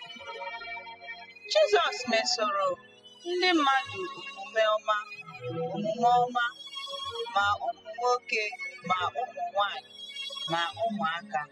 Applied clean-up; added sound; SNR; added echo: classical method spectral subtraction.